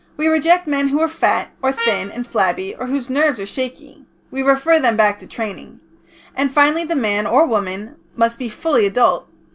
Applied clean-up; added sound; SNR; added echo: none; Trumpet; 10 dB; none.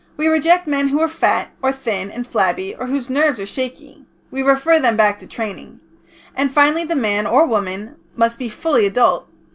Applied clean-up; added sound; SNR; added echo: none; none; none; none.